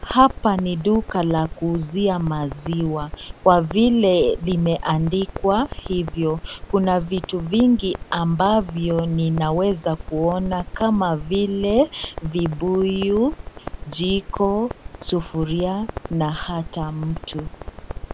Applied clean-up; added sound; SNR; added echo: none; Crackle; 13 dB; none.